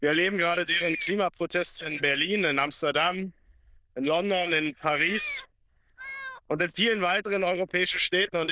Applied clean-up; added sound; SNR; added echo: neural diffusion model UNIVERSE++.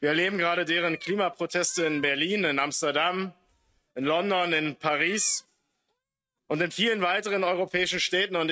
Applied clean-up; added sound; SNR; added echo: neural mask model RNNoise.